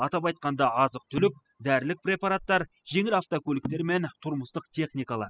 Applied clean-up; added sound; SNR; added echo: classical method spectral subtraction.